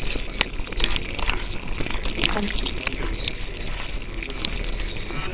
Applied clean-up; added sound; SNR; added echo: neural separator model SepFormer WHAMR!.